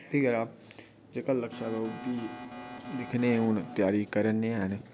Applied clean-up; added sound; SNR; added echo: none; Alarm; 14 dB; none.